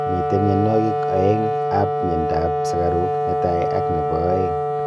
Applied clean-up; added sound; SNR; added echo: none; Wind instrument, woodwind instrument; -1 dB; none.